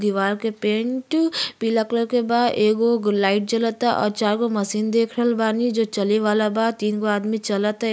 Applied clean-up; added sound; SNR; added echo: none; none; none; none.